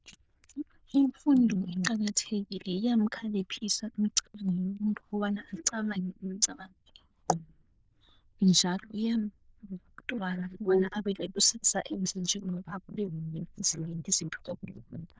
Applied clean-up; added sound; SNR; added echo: neural diffusion model UNIVERSE++.